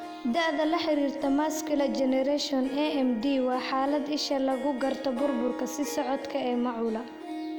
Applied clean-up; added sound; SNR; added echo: none; Harp; 10 dB; none.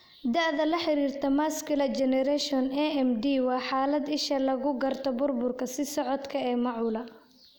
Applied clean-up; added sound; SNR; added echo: none; none; none; none.